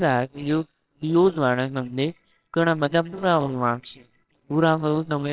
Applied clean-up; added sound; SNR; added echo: neural separator model SepFormer WHAMR!.